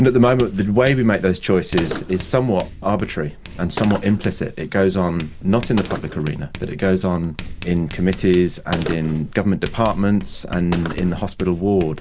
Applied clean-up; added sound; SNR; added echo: none; Gunshot, gunfire + Writing; 12 dB; none.